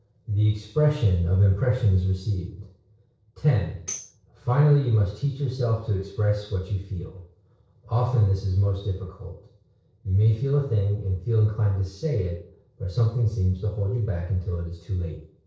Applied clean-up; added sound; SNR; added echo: neural separator model SepFormer DNS4.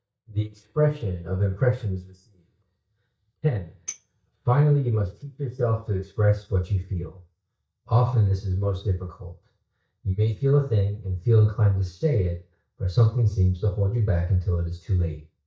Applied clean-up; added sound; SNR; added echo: neural mask model DeepFilterNet 3.